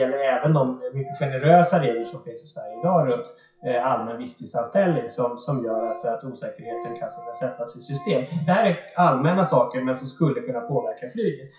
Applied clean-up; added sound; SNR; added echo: classical method WPE with log-MMSE.